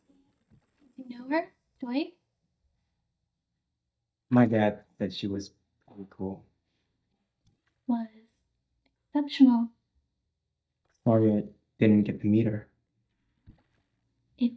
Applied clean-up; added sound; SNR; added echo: neural mask model DeepFilterNet 3.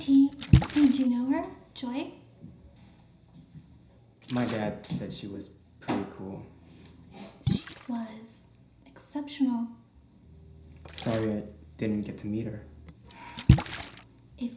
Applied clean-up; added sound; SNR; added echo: none; Splash, splatter; 2 dB; reverberation time 0.5 s.